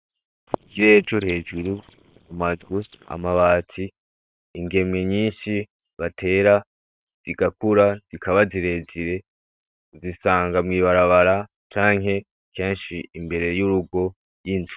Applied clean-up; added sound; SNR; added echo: neural separator model SepFormer WHAM!.